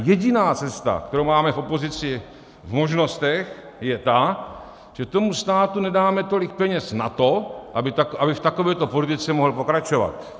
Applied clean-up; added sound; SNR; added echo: none; none; none; none.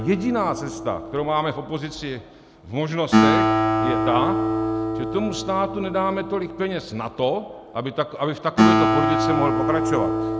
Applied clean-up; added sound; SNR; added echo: none; Acoustic guitar; -2 dB; none.